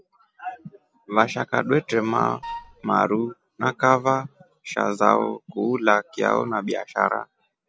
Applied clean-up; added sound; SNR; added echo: none; Wind instrument, woodwind instrument; 12 dB; none.